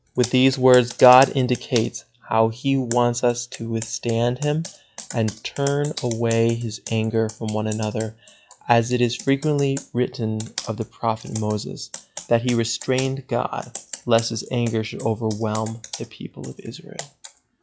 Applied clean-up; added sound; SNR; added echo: classical method log-MMSE.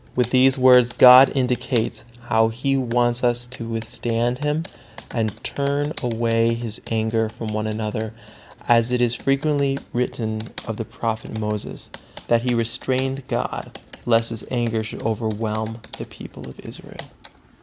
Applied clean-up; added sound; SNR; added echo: none; Computer keyboard; 16 dB; none.